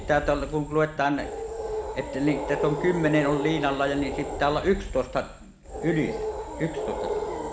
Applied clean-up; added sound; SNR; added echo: none; Animal; 6 dB; none.